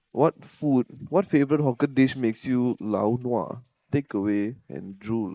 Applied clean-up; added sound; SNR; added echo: neural mask model Resemble Enhance denoiser.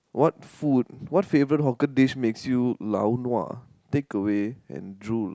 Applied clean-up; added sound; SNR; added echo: none; none; none; none.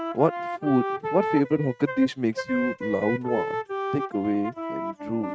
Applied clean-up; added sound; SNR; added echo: neural mask model RNNoise.